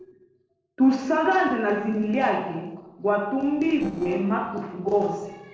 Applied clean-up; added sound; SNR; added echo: neural separator model SepFormer DNS4.